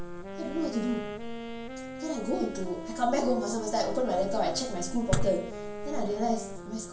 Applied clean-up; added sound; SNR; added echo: none; Wind instrument, woodwind instrument; 10 dB; reverberation time 0.3 s.